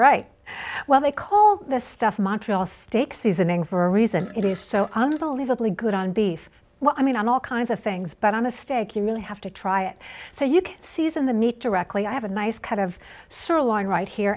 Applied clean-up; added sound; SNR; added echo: none; Fart; 19 dB; none.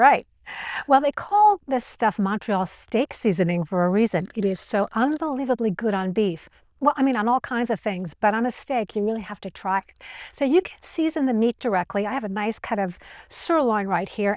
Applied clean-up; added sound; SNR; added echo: neural diffusion model UNIVERSE++.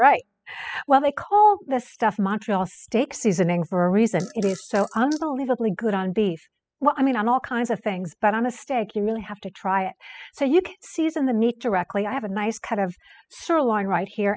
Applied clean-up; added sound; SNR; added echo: classical method spectral subtraction.